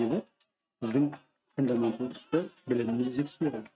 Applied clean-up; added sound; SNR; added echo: neural mask model RNNoise.